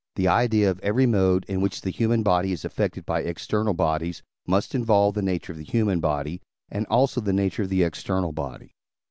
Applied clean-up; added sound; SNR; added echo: none; none; none; none.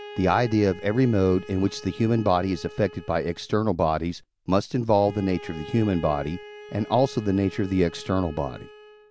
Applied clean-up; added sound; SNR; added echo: none; Bowed string instrument; 19 dB; none.